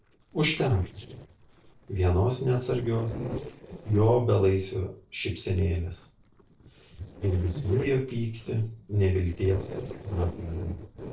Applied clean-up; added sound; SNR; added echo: neural separator model SepFormer DNS4.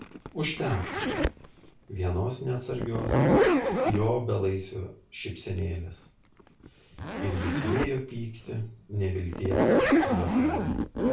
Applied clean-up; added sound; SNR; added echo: none; Zipper (clothing); -3 dB; reverberation time 0.3 s.